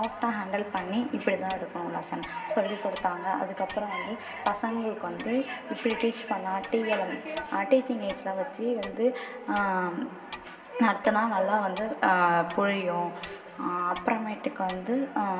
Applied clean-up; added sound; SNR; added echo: none; Clock; 19 dB; reverberation time 2.2 s.